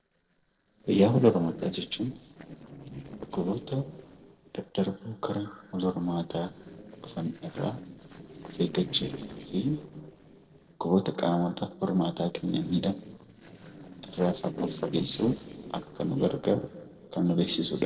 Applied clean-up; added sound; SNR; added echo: neural separator model SepFormer DNS4.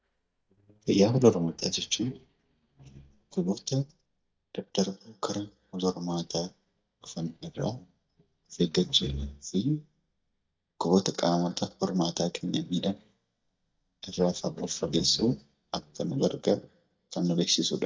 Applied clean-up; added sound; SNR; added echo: neural mask model DeepFilterNet 3.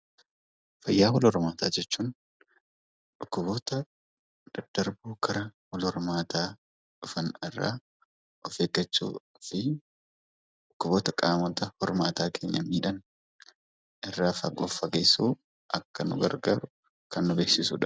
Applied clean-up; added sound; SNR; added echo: none; none; none; none.